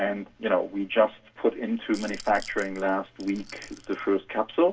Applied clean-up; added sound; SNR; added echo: none; Rattle / Rattle (instrument); 17 dB; reverberation time 0.1 s.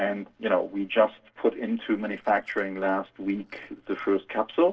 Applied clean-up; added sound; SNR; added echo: neural separator model SepFormer DNS4.